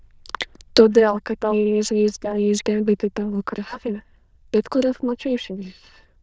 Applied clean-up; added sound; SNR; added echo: neural diffusion model UNIVERSE++.